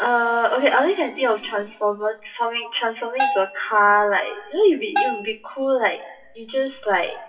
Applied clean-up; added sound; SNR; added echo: classical method WPE with log-MMSE.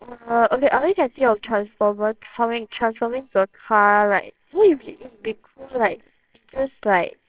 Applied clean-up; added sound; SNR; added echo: neural separator model SepFormer WHAMR!.